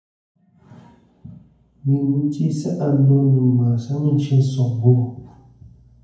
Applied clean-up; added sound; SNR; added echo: none; none; none; reverberation time 0.9 s.